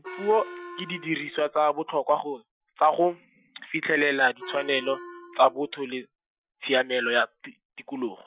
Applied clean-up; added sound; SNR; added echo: classical method Wiener filter.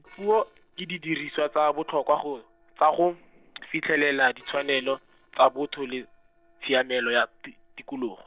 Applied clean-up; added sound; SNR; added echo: neural separator model SepFormer DNS4.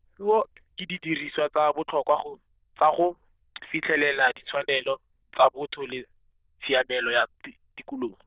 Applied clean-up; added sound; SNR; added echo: neural diffusion model UNIVERSE++.